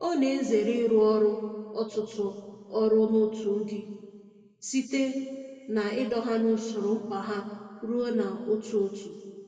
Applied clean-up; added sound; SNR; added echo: none; none; none; reverberation time 1.7 s.